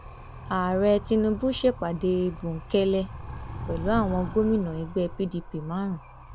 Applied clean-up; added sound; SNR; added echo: none; Animal; 11 dB; none.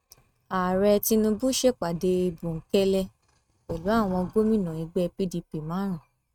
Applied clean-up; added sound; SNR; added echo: neural mask model RNNoise.